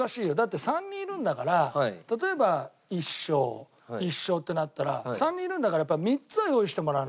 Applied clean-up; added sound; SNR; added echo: none; none; none; none.